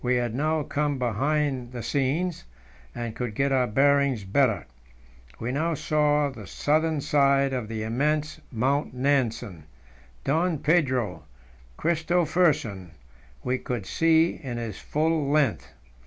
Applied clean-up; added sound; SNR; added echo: none; none; none; none.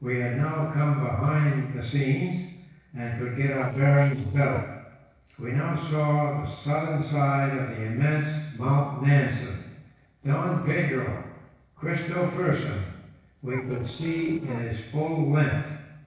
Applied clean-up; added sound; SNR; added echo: neural separator model SepFormer DNS4.